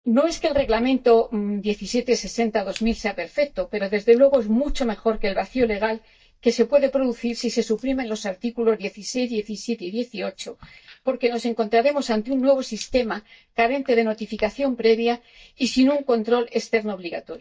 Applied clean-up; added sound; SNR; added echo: neural mask model DeepFilterNet 3.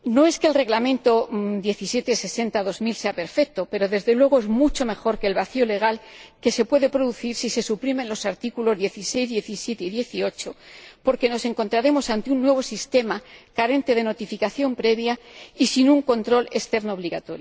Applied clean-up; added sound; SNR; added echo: none; none; none; none.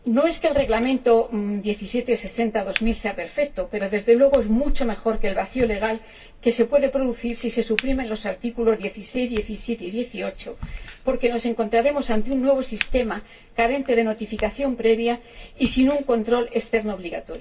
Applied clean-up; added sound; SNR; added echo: none; Crack; 14 dB; reverberation time 0.1 s.